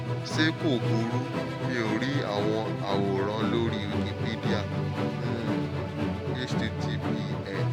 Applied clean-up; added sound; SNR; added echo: none; Musical instrument; -3 dB; none.